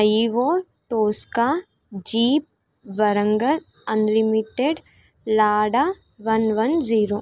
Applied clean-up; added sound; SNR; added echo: none; none; none; none.